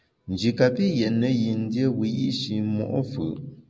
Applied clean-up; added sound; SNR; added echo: none; none; none; none.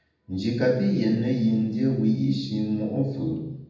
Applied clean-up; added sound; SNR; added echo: none; none; none; reverberation time 0.8 s.